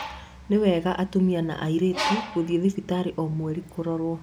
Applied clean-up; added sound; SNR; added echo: none; Bird; 11 dB; none.